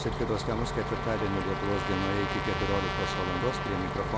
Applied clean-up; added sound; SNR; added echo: none; Trumpet + Bus; 0 dB; none.